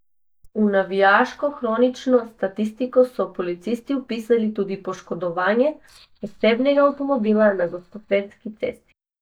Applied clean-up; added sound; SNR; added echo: neural mask model DeepFilterNet 3.